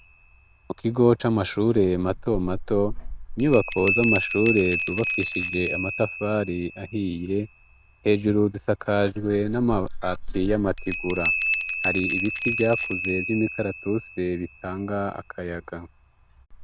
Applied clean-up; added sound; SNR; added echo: none; Bell; -3 dB; none.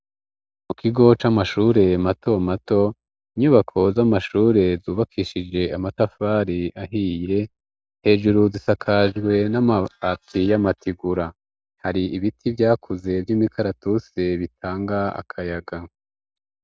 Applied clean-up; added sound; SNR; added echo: none; none; none; none.